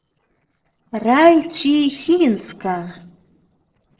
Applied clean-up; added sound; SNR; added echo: neural separator model SepFormer DNS4.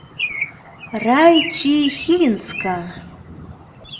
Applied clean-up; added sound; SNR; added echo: none; Bird; 11 dB; reverberation time 0.4 s.